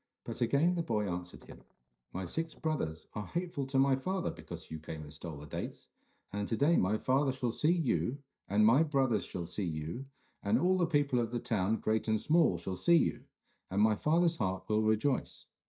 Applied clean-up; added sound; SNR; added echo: neural mask model DeepFilterNet 3.